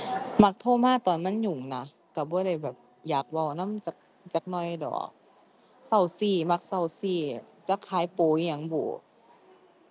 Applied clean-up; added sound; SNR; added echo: none; none; none; none.